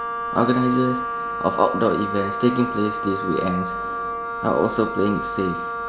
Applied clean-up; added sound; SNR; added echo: none; Wind instrument, woodwind instrument; 4 dB; none.